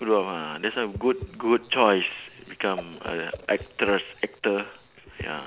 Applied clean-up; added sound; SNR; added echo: none; Whoosh, swoosh, swish; 18 dB; none.